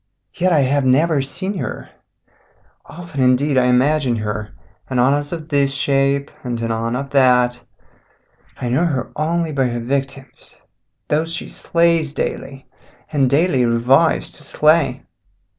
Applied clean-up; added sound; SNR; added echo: none; none; none; none.